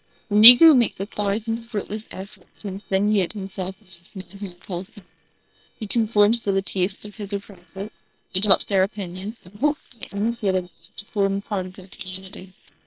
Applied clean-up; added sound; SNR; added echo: neural separator model SepFormer WHAM!.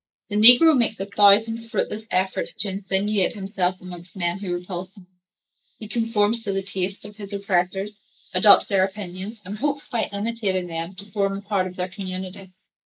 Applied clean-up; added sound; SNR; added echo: neural mask model Resemble Enhance denoiser.